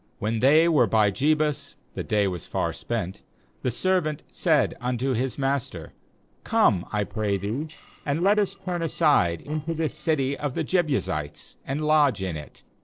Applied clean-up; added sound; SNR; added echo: neural separator model SepFormer DNS4.